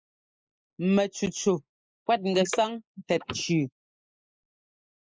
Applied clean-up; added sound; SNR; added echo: neural mask model Resemble Enhance denoiser.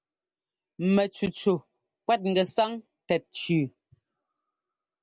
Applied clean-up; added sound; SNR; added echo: none; none; none; none.